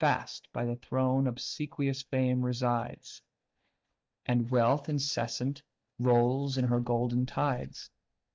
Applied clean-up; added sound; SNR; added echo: neural mask model DeepFilterNet 3.